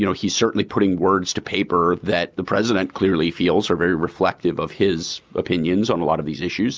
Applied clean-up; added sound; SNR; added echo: none; none; none; none.